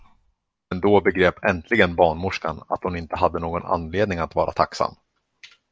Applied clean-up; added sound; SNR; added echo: none; none; none; none.